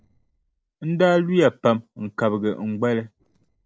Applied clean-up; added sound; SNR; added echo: neural separator model SepFormer DNS4.